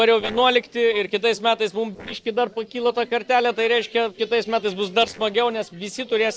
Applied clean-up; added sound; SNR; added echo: neural separator model SepFormer DNS4.